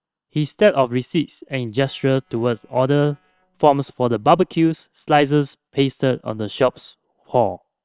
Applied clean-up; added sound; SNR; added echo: neural separator model SepFormer WHAM!.